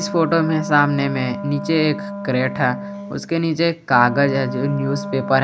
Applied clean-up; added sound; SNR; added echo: none; Wind instrument, woodwind instrument; 10 dB; none.